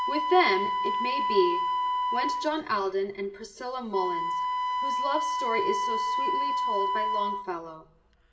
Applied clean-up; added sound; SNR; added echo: none; Wind instrument, woodwind instrument; -2 dB; reverberation time 1.0 s.